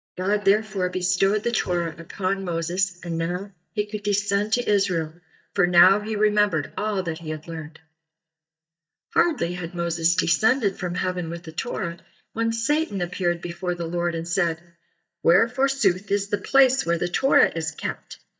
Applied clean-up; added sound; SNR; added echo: neural mask model DeepFilterNet 3.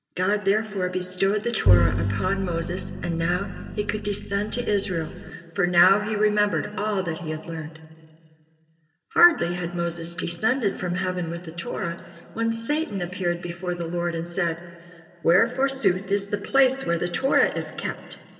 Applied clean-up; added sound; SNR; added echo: none; Bowed string instrument; 1 dB; reverberation time 2.4 s.